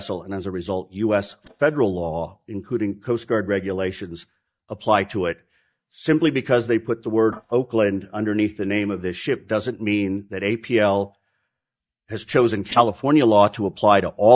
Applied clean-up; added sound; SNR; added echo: neural mask model DeepFilterNet 3.